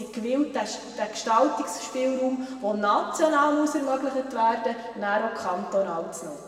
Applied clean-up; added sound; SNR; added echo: none; none; none; reverberation time 2.0 s.